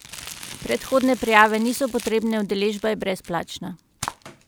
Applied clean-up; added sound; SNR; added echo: none; Crumpling, crinkling; 16 dB; none.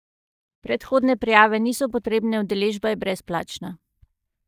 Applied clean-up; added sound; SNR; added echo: neural mask model DeepFilterNet 3.